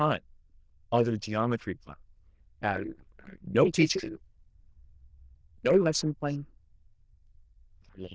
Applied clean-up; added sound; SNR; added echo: neural diffusion model UNIVERSE++.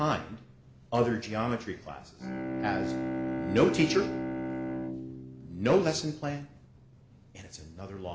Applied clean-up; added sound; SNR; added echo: none; Bowed string instrument; 6 dB; none.